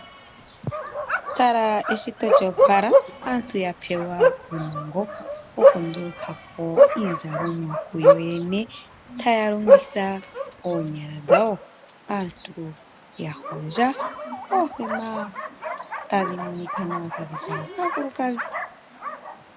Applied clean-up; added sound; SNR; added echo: none; Bark; -3 dB; none.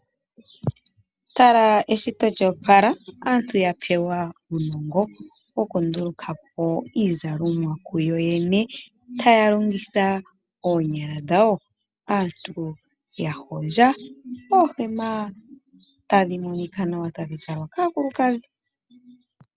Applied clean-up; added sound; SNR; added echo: none; none; none; none.